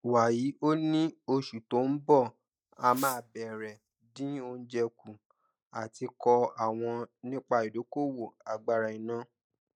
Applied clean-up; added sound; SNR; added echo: neural mask model DeepFilterNet 3.